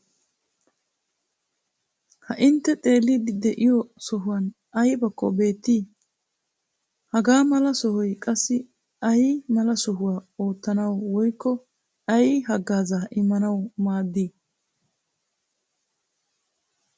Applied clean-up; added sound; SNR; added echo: none; none; none; none.